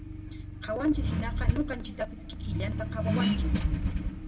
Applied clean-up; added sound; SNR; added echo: none; Accelerating, revving, vroom; -5 dB; reverberation time 0.8 s.